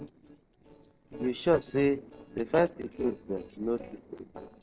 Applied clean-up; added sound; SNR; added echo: neural separator model SepFormer DNS4.